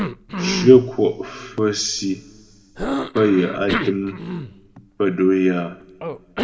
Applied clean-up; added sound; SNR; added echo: none; Cough; 9 dB; reverberation time 1.7 s.